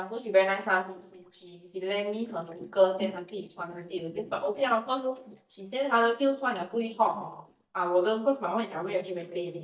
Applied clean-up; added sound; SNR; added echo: neural mask model DeepFilterNet 3.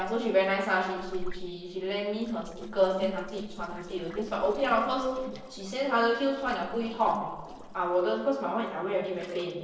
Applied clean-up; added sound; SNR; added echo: neural separator model SepFormer DNS4.